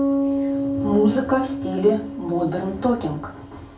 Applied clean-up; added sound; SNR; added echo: none; Bass guitar; 3 dB; reverberation time 0.3 s.